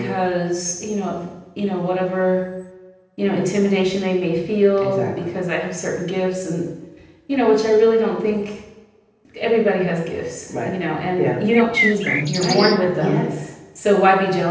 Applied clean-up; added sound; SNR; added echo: none; Bird; 3 dB; reverberation time 0.9 s.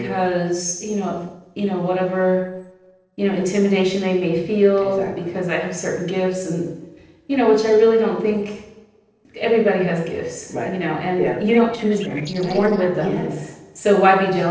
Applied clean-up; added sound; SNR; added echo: neural separator model SepFormer DNS4.